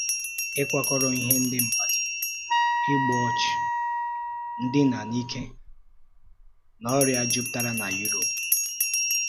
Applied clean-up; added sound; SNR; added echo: none; Wind instrument, woodwind instrument + Bell; -2 dB; none.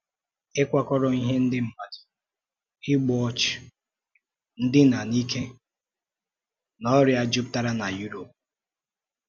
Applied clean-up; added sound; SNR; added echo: none; none; none; none.